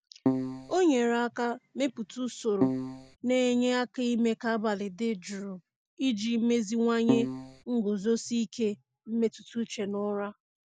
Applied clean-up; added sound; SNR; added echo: none; Keyboard (musical); 0 dB; none.